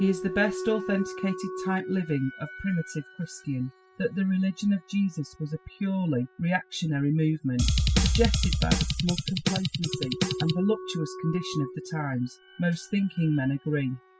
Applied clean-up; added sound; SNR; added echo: classical method spectral subtraction.